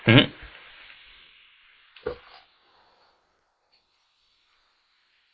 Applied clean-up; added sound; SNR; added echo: neural mask model Resemble Enhance denoiser.